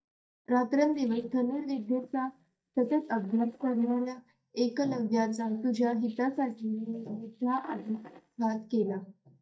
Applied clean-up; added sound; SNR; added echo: neural mask model DeepFilterNet 3.